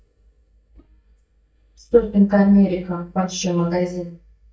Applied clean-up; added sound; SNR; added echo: neural mask model DeepFilterNet 3.